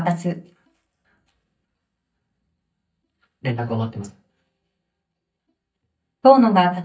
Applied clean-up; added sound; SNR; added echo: neural mask model DeepFilterNet 3.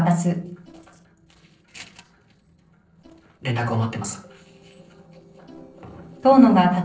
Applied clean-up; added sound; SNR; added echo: neural separator model SepFormer DNS4.